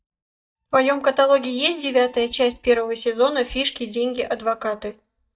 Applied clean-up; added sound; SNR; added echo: neural mask model DeepFilterNet 3.